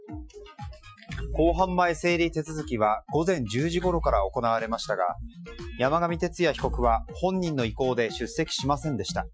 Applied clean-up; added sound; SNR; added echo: classical method Wiener filter.